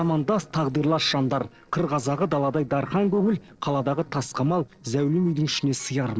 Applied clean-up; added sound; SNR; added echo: neural separator model SepFormer DNS4.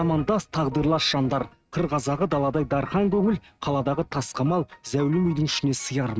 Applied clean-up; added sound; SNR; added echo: neural mask model RNNoise.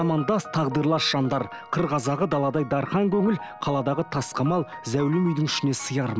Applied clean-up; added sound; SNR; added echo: none; none; none; none.